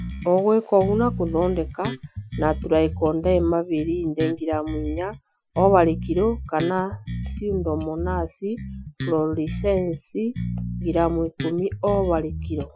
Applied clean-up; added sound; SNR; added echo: classical method Wiener filter.